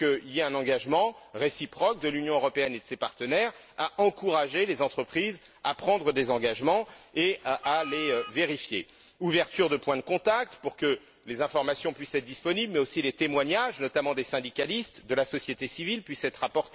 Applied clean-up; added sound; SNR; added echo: none; Wind instrument, woodwind instrument; 13 dB; none.